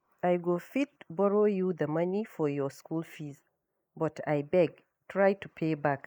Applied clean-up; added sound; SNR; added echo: neural mask model Resemble Enhance denoiser.